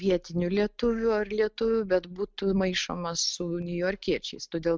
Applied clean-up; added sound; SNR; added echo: none; none; none; none.